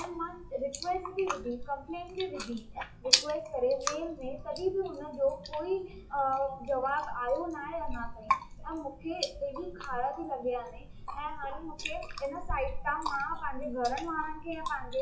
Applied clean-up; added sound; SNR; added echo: classical method WPE with log-MMSE.